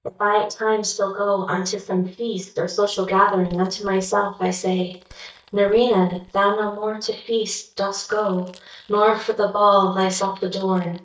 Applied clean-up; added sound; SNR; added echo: neural mask model DeepFilterNet 3.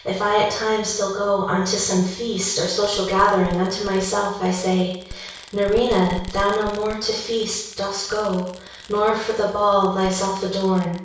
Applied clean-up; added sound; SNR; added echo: none; Fireworks; 18 dB; reverberation time 0.6 s.